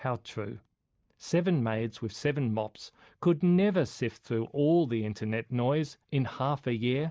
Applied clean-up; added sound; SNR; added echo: neural mask model Resemble Enhance denoiser.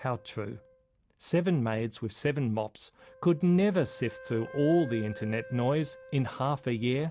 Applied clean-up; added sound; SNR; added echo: none; Wind instrument, woodwind instrument; 19 dB; none.